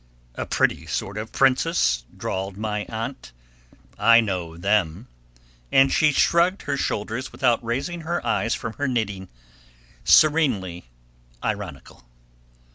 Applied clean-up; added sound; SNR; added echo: none; none; none; none.